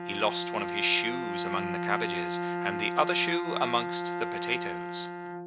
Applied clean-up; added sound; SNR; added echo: none; Bowed string instrument; 2 dB; none.